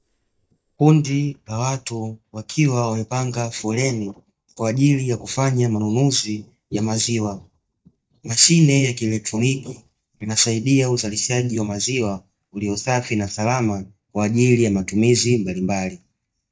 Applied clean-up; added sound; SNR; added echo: neural mask model DeepFilterNet 3.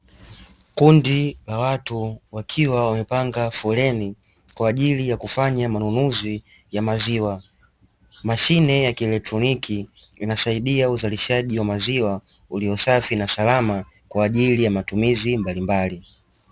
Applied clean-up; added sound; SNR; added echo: none; none; none; none.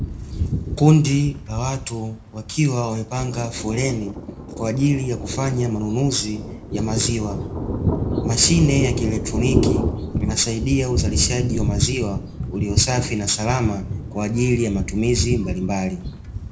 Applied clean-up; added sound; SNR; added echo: none; Thunder; 3 dB; reverberation time 0.3 s.